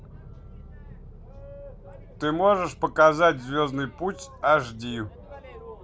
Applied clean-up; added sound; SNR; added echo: none; Boat, Water vehicle; 18 dB; none.